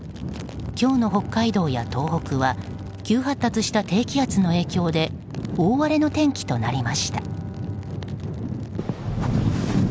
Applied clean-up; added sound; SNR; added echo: none; Bowed string instrument; 16 dB; none.